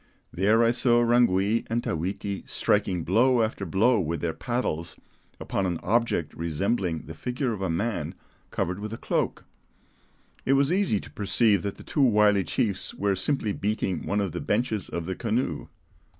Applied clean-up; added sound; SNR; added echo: none; none; none; none.